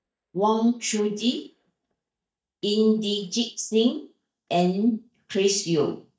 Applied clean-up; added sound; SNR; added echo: neural mask model DeepFilterNet 3.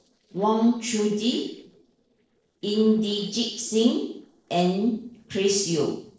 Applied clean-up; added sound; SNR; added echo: neural separator model SepFormer DNS4.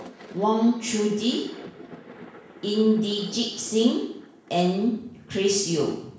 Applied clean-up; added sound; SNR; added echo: none; Thunder; 19 dB; reverberation time 0.7 s.